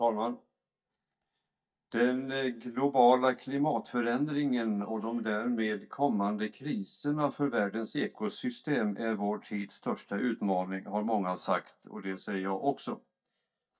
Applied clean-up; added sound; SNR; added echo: neural mask model DeepFilterNet 3.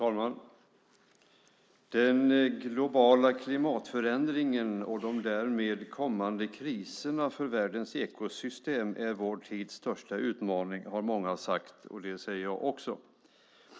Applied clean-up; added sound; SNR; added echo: none; none; none; none.